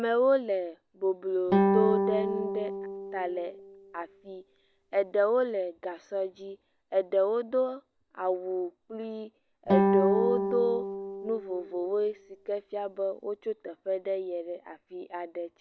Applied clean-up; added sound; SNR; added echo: none; Guitar; -1 dB; none.